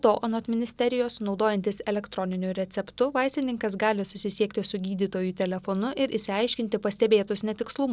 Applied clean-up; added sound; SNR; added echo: none; none; none; none.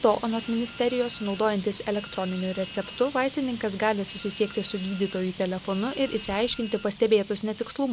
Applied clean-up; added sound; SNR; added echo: none; Drip + Traffic noise, roadway noise; 15 dB; none.